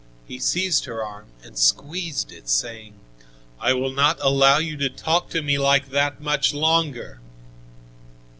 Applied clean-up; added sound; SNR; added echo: none; none; none; none.